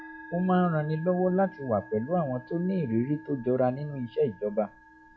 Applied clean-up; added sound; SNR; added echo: classical method log-MMSE.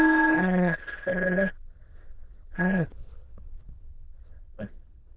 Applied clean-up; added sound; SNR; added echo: neural diffusion model UNIVERSE++.